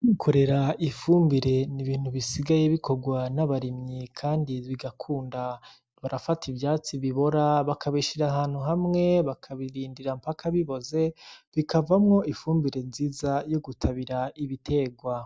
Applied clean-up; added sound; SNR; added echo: none; none; none; none.